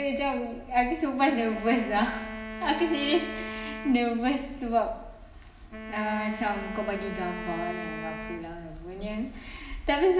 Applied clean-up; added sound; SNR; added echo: none; Wind instrument, woodwind instrument; 10 dB; reverberation time 0.8 s.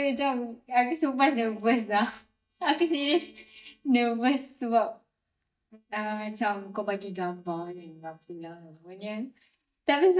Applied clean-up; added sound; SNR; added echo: neural mask model DeepFilterNet 3.